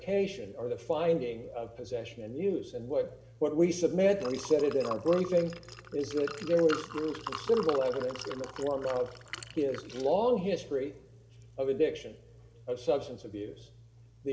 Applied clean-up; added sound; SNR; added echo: none; Liquid; 15 dB; reverberation time 1.9 s.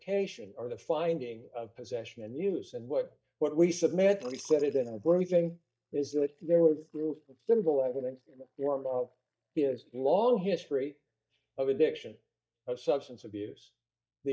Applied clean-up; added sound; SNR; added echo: neural mask model DeepFilterNet 3.